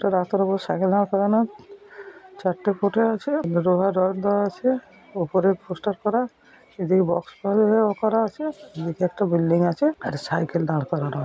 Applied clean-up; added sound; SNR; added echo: none; none; none; none.